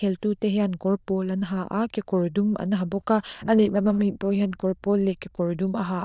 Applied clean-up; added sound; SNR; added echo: neural diffusion model UNIVERSE++.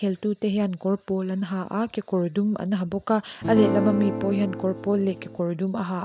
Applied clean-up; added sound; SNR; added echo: none; Acoustic guitar / Strum; 4 dB; none.